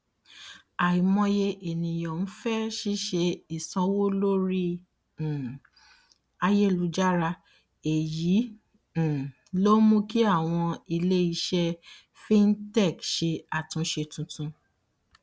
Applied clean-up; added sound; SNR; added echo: none; none; none; none.